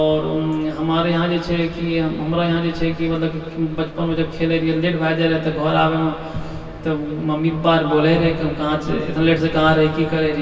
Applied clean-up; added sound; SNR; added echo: none; none; none; reverberation time 2.6 s.